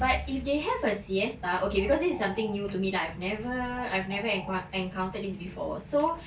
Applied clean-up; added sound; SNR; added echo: none; Bird; 17 dB; none.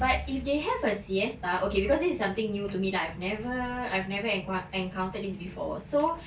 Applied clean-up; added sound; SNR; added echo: none; none; none; none.